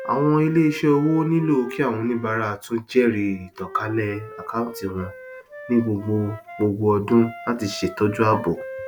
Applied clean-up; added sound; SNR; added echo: none; Wind instrument, woodwind instrument; 15 dB; none.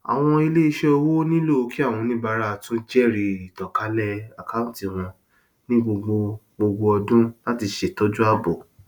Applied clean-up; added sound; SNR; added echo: none; none; none; none.